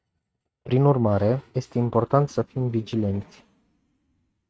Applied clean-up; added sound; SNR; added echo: neural mask model RNNoise.